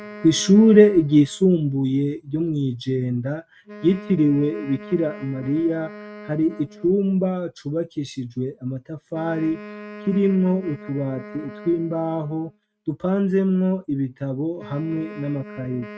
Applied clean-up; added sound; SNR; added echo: neural mask model RNNoise.